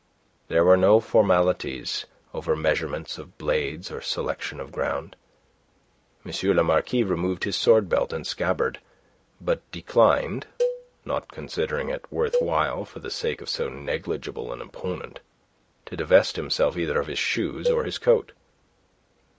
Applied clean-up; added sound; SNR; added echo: none; Cowbell; 7 dB; none.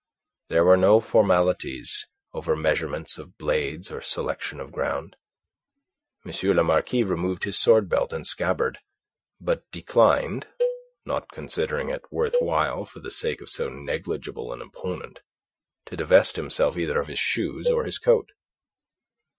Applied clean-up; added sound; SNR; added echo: classical method Wiener filter.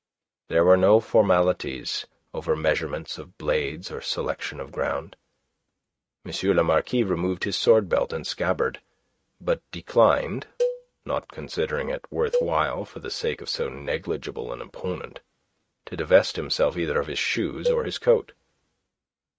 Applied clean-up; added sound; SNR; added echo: neural mask model RNNoise.